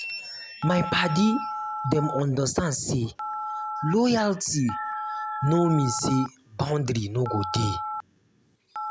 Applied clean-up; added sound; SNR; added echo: none; Telephone; 8 dB; none.